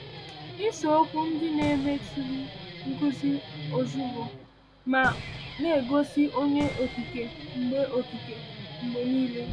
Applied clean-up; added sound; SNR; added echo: none; Guitar + Fireworks; 11 dB; none.